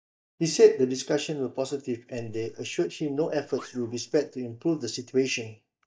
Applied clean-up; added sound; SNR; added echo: neural mask model DeepFilterNet 3.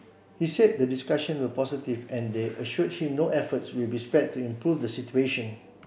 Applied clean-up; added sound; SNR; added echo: none; none; none; none.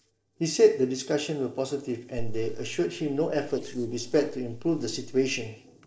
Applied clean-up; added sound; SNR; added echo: neural separator model SepFormer DNS4.